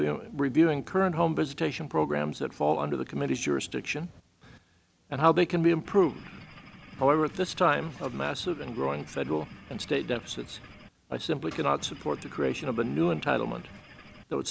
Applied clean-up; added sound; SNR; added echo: none; Engine / Boat, Water vehicle; 19 dB; none.